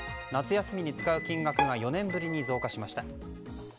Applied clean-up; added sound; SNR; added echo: none; Microwave oven + Bowed string instrument; 5 dB; none.